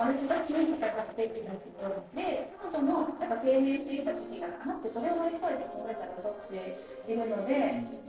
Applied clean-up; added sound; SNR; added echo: neural separator model SepFormer DNS4.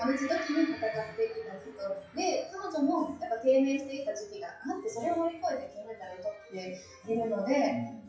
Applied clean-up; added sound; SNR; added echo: classical method WPE with log-MMSE.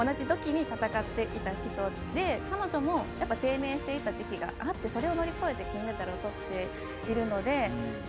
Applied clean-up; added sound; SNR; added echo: none; none; none; none.